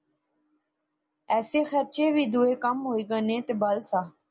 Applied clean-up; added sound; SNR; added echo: none; none; none; none.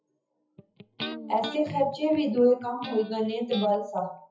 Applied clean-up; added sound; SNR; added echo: classical method WPE with log-MMSE.